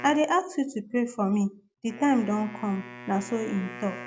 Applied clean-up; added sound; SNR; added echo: none; Wind instrument, woodwind instrument; 17 dB; none.